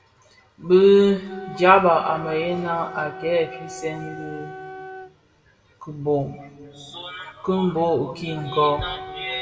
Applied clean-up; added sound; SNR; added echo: none; Wind instrument, woodwind instrument; 16 dB; reverberation time 1.7 s.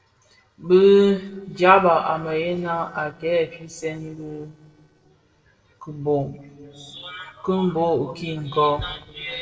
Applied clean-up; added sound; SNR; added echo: neural separator model SepFormer DNS4.